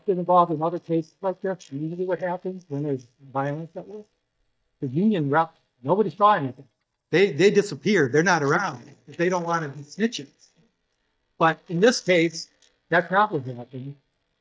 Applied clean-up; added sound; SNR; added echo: neural mask model DeepFilterNet 3.